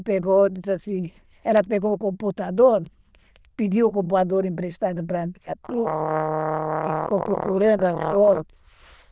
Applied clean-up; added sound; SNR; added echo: neural diffusion model UNIVERSE++.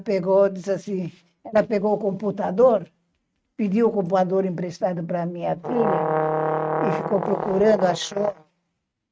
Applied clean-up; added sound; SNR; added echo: neural mask model RNNoise.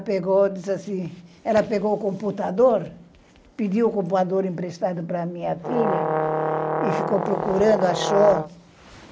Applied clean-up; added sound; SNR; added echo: none; Brass instrument; 1 dB; none.